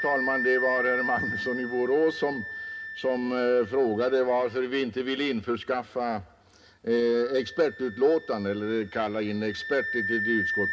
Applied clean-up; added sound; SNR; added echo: none; Wind instrument, woodwind instrument; 7 dB; reverberation time 0.3 s.